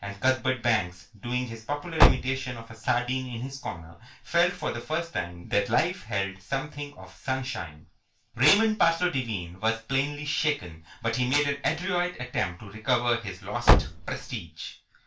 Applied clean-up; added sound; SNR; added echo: none; Car; -4 dB; reverberation time 0.3 s.